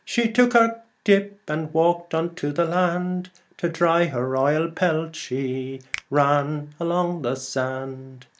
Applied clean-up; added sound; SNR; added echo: none; Finger snapping; 19 dB; none.